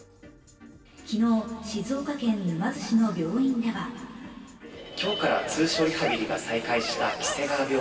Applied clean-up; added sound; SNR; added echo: none; Dog; 9 dB; reverberation time 2.6 s.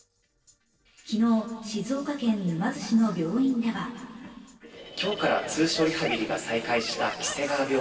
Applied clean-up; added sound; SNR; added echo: neural separator model SepFormer DNS4.